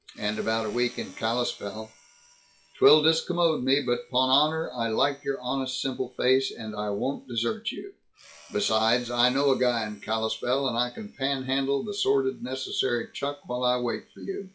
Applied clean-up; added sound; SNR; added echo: classical method log-MMSE.